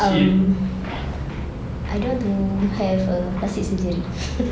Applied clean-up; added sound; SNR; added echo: none; none; none; none.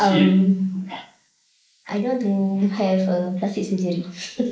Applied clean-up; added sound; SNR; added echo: neural mask model Resemble Enhance denoiser.